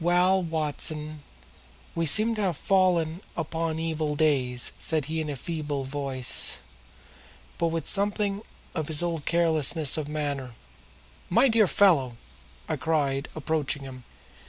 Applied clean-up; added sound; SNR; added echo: none; none; none; none.